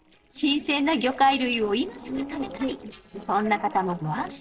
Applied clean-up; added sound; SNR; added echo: neural separator model SepFormer DNS4.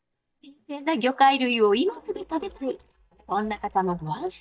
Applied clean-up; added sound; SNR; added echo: neural mask model DeepFilterNet 3.